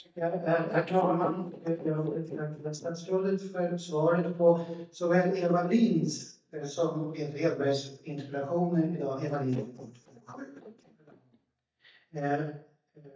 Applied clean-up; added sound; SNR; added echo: neural mask model DeepFilterNet 3.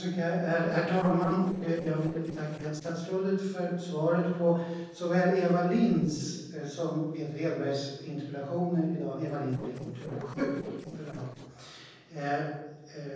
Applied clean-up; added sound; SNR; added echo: neural separator model SepFormer DNS4.